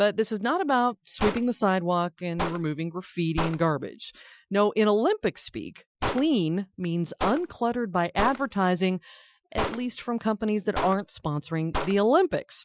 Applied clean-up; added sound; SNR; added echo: classical method Wiener filter.